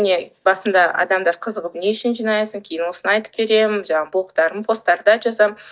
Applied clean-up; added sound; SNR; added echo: neural mask model DeepFilterNet 3.